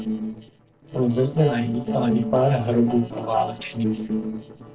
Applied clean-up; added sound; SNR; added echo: neural separator model SepFormer DNS4.